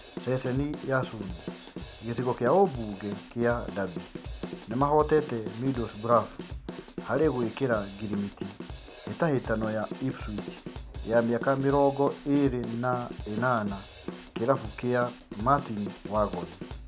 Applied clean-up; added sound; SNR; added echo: none; Drum / Drum kit; 10 dB; none.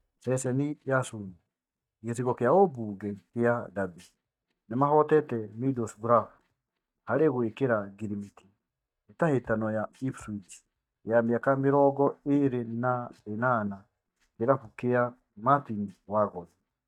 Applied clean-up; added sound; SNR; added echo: neural mask model DeepFilterNet 3.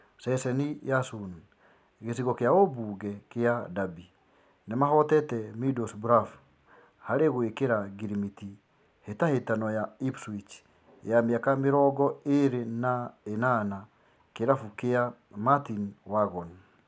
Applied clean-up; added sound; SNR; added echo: none; none; none; none.